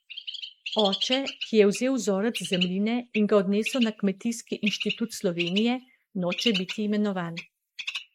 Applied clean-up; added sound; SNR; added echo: neural mask model Resemble Enhance denoiser.